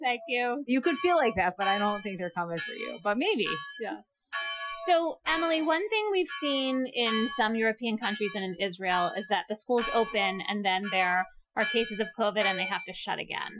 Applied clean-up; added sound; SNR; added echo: classical method Wiener filter.